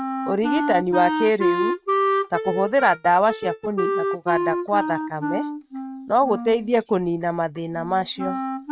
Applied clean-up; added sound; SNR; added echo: neural mask model RNNoise.